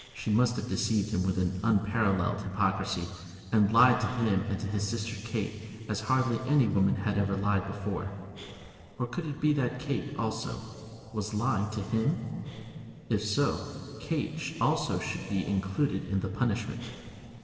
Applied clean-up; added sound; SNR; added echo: neural separator model SepFormer DNS4.